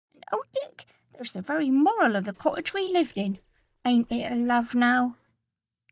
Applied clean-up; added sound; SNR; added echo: neural mask model DeepFilterNet 3.